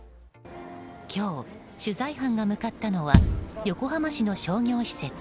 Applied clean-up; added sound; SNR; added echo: none; Bass drum; -5 dB; none.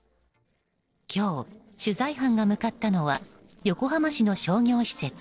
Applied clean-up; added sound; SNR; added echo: neural separator model SepFormer DNS4.